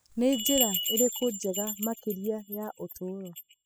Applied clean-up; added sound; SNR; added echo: classical method spectral subtraction.